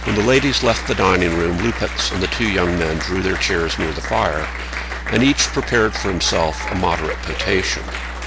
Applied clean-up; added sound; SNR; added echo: none; Applause; 9 dB; none.